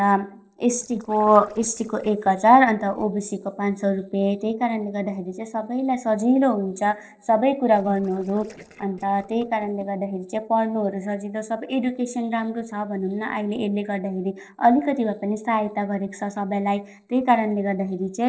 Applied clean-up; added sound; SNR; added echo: neural separator model SepFormer DNS4.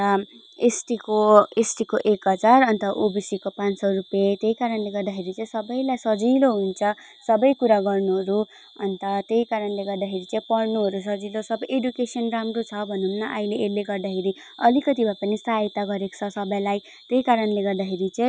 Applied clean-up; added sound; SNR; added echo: none; none; none; none.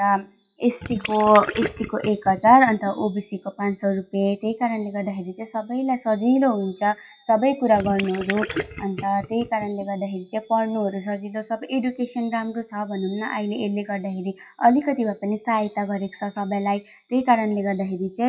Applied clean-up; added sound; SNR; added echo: classical method WPE with log-MMSE.